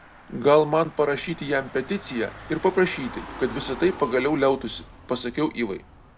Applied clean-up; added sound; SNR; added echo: none; Engine / Car; 17 dB; none.